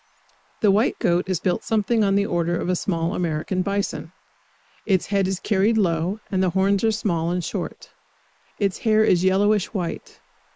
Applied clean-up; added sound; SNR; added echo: neural mask model Resemble Enhance denoiser.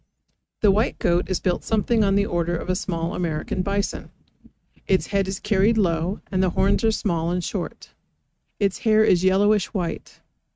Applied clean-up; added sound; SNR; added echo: neural mask model RNNoise.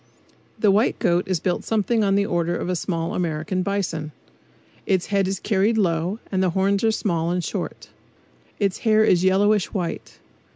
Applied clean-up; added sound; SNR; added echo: none; none; none; none.